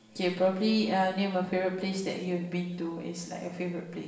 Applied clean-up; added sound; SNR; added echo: none; none; none; reverberation time 0.9 s.